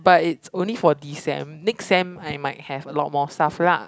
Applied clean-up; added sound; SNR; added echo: none; none; none; none.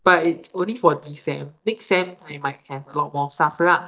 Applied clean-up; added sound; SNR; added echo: neural mask model DeepFilterNet 3.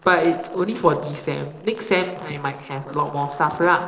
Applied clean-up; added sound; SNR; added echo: neural separator model SepFormer DNS4.